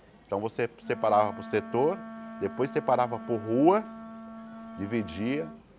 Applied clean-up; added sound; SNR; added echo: none; Wind instrument, woodwind instrument; 14 dB; none.